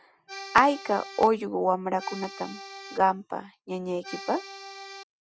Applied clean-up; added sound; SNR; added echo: none; Accordion; 13 dB; none.